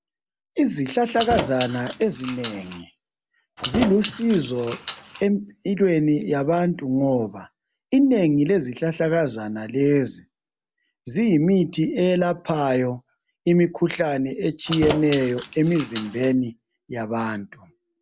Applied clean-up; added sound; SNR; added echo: none; Keys jangling; 9 dB; none.